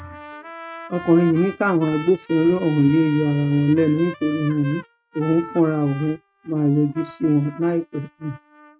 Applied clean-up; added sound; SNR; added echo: neural mask model RNNoise.